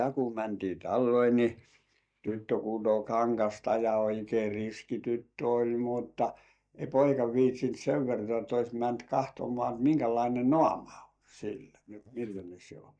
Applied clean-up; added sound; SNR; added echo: neural mask model DeepFilterNet 3.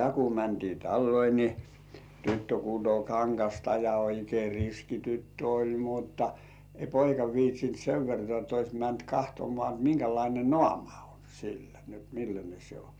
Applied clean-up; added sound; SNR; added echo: none; none; none; none.